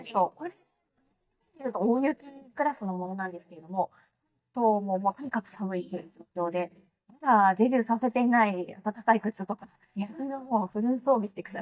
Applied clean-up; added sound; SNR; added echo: neural mask model DeepFilterNet 3.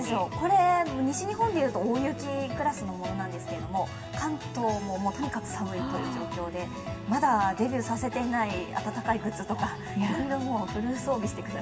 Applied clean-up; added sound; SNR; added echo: none; Engine; 19 dB; reverberation time 2.4 s.